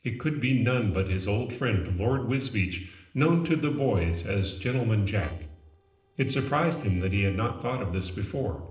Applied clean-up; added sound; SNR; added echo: neural separator model SepFormer DNS4.